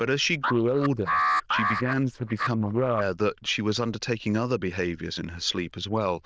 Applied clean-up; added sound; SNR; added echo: neural diffusion model UNIVERSE++.